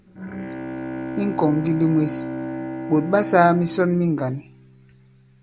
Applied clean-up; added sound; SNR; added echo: none; Bowed string instrument; 10 dB; none.